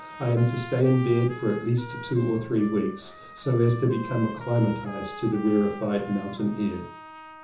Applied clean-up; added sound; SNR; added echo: none; Trumpet; 15 dB; reverberation time 0.6 s.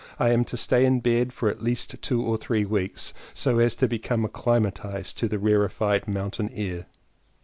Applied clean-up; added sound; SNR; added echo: none; none; none; none.